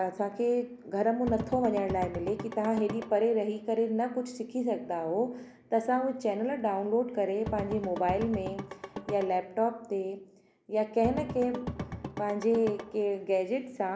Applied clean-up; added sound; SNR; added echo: none; Drum / Drum kit; 9 dB; none.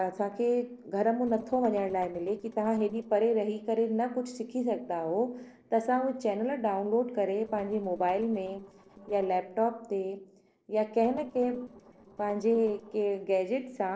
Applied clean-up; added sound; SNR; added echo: neural separator model SepFormer DNS4.